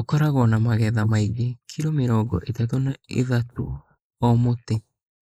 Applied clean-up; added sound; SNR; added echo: neural mask model Resemble Enhance denoiser.